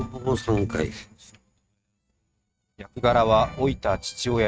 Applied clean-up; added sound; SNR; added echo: neural mask model RNNoise.